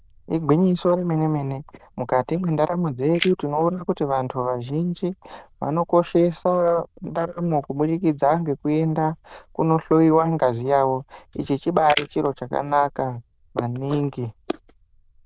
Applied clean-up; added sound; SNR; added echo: neural diffusion model UNIVERSE++.